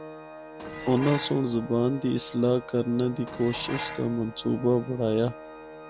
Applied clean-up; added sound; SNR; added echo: none; Dishes, pots, and pans + Organ; 13 dB; none.